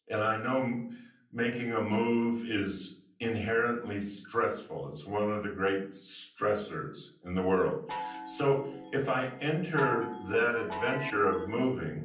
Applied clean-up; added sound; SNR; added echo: none; Chime; 10 dB; reverberation time 0.6 s.